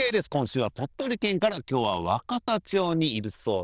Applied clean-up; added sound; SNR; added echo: neural diffusion model UNIVERSE++.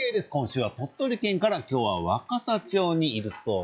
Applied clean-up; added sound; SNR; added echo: classical method log-MMSE.